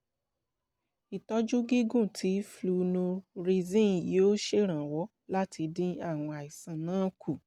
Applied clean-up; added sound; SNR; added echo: none; none; none; none.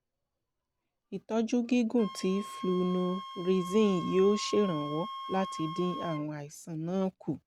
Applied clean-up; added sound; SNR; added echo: none; Wind instrument, woodwind instrument; 12 dB; none.